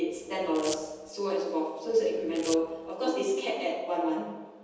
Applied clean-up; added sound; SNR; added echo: none; Domestic sounds, home sounds; 14 dB; reverberation time 1.1 s.